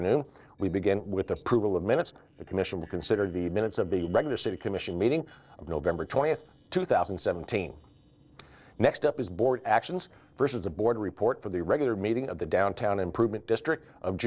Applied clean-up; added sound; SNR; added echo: neural separator model SepFormer DNS4.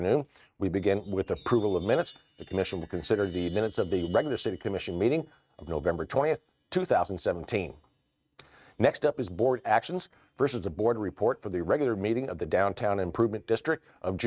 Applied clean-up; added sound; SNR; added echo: neural mask model RNNoise.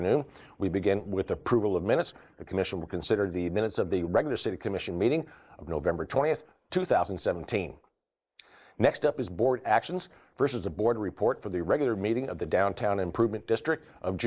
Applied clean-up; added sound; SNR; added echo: neural mask model Resemble Enhance denoiser.